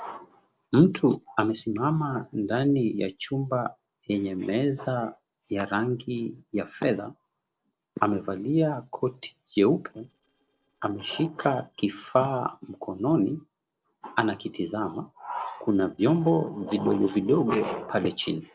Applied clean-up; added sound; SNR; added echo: neural separator model SepFormer DNS4.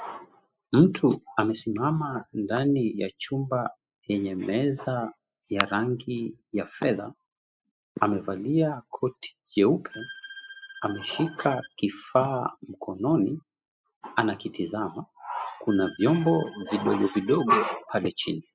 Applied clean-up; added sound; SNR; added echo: classical method spectral subtraction.